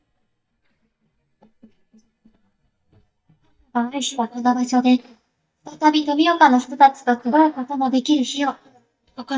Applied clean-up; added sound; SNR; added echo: neural mask model DeepFilterNet 3.